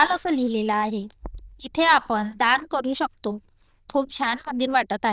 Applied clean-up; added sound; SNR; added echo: neural diffusion model UNIVERSE++.